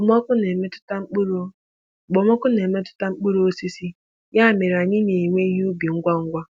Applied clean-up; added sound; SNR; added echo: none; none; none; none.